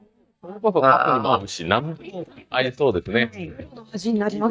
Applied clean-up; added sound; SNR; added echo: neural mask model DeepFilterNet 3.